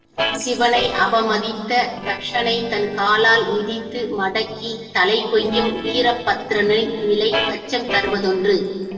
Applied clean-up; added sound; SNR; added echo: neural separator model SepFormer DNS4.